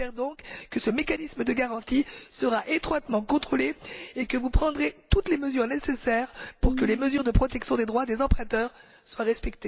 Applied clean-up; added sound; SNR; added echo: none; Bowed string instrument; 7 dB; none.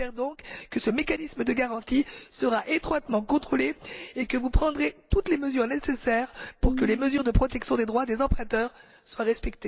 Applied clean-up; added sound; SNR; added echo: neural separator model SepFormer DNS4.